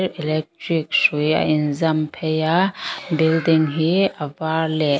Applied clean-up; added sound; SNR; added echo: none; none; none; none.